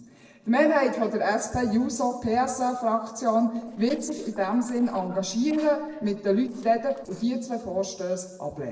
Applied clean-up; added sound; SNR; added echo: neural separator model SepFormer DNS4.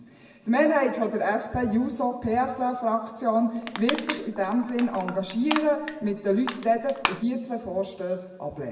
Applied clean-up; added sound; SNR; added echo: none; Crushing; 7 dB; reverberation time 0.9 s.